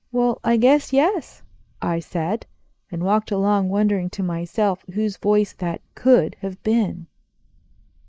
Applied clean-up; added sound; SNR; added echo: neural mask model Resemble Enhance denoiser.